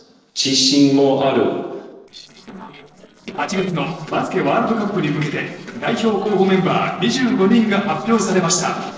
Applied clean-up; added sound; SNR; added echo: neural separator model SepFormer DNS4.